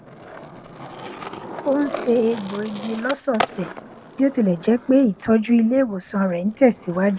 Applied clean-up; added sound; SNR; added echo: none; Skateboard; 13 dB; none.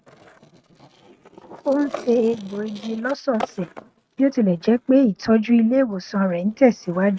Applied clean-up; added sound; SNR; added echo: neural mask model RNNoise.